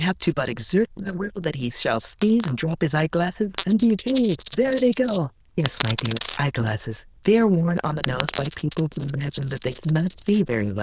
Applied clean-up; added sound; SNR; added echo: neural diffusion model UNIVERSE++.